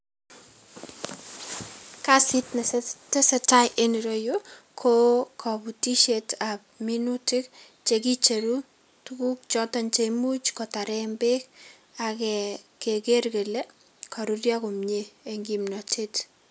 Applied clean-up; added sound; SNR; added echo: none; Squeak; 20 dB; none.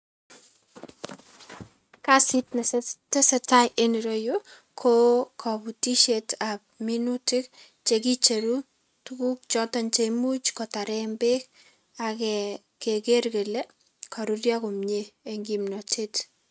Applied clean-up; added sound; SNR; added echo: neural mask model RNNoise.